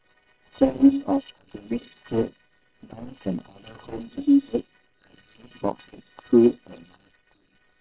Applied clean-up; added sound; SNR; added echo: neural separator model SepFormer WHAM!.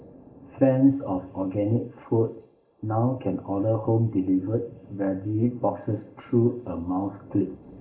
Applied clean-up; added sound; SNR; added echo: neural mask model Resemble Enhance denoiser.